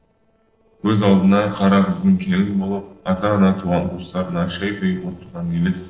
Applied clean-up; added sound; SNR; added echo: neural separator model SepFormer DNS4.